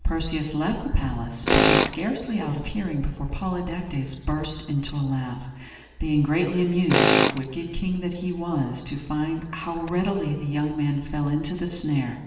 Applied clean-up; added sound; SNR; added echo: none; Tools; -1 dB; reverberation time 1.2 s.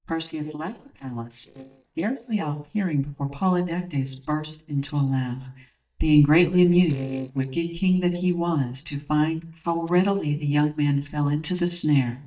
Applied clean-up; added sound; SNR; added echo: neural mask model DeepFilterNet 3.